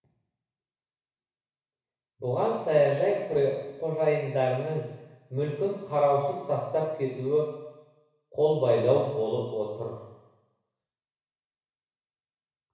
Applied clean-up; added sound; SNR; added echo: none; none; none; reverberation time 1.1 s.